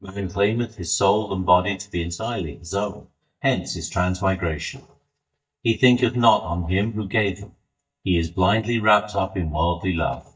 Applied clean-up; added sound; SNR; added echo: neural mask model DeepFilterNet 3.